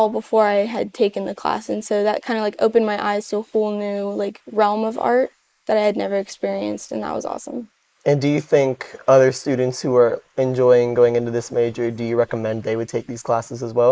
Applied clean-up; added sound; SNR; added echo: neural mask model Resemble Enhance denoiser.